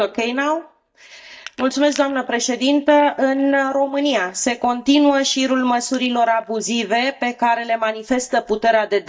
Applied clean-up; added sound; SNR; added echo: neural mask model DeepFilterNet 3.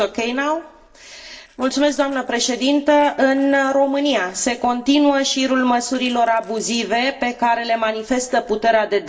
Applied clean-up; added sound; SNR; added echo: neural separator model SepFormer DNS4.